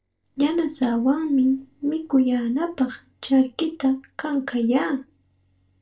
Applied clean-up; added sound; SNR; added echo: neural separator model SepFormer DNS4.